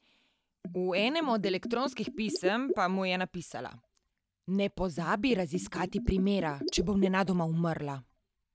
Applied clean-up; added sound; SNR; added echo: neural mask model DeepFilterNet 3.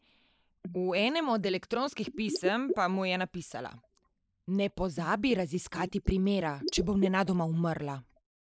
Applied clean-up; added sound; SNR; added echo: neural mask model Resemble Enhance denoiser.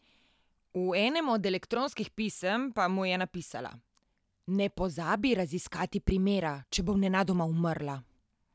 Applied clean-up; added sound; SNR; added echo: none; none; none; none.